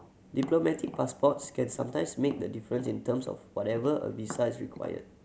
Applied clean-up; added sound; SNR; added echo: none; Tap; 18 dB; none.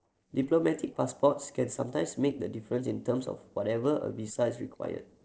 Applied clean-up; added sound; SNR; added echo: neural separator model SepFormer DNS4.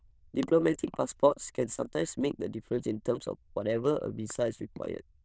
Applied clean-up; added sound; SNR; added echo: neural diffusion model UNIVERSE++.